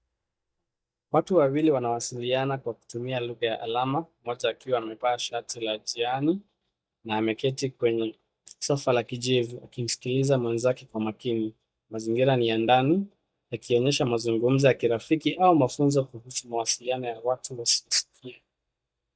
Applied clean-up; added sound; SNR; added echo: neural mask model DeepFilterNet 3.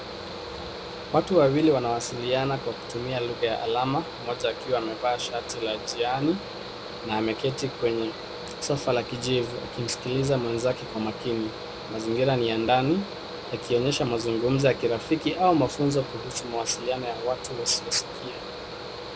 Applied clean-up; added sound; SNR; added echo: none; Mechanical fan; 10 dB; none.